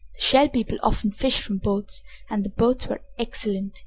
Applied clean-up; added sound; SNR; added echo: none; none; none; none.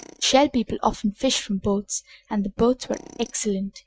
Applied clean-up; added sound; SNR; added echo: neural mask model RNNoise.